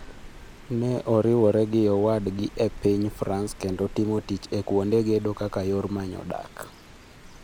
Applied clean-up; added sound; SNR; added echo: none; Rain; 18 dB; none.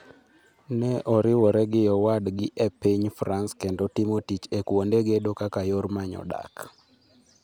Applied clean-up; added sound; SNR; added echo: none; none; none; none.